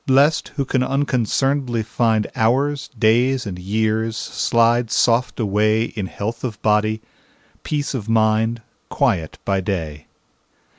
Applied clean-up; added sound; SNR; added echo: none; none; none; none.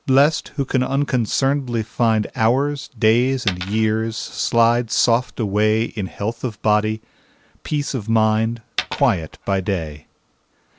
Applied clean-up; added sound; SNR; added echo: none; Coin (dropping); 12 dB; none.